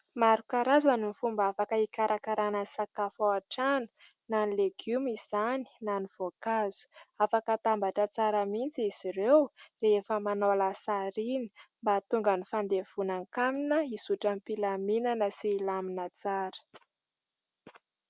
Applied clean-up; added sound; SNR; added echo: none; none; none; none.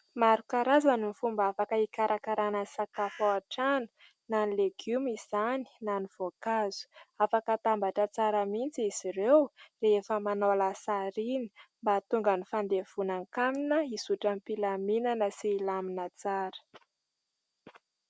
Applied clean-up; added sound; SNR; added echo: none; Bird; 17 dB; none.